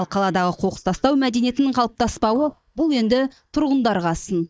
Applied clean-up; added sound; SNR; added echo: neural mask model DeepFilterNet 3.